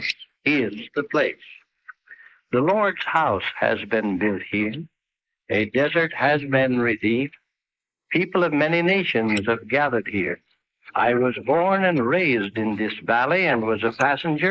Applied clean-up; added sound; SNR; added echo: neural mask model Resemble Enhance denoiser.